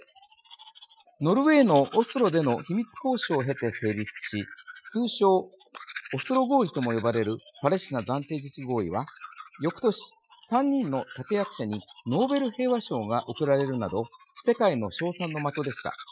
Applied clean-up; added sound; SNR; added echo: classical method Wiener filter.